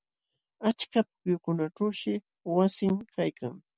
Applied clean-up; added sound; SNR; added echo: none; none; none; none.